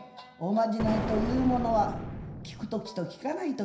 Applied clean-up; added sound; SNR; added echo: none; Explosion; 4 dB; reverberation time 0.5 s.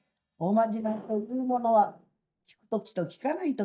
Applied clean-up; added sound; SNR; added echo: neural mask model DeepFilterNet 3.